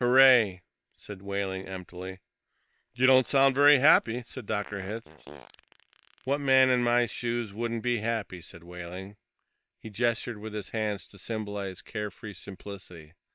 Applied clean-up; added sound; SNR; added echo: neural separator model SepFormer WHAM!.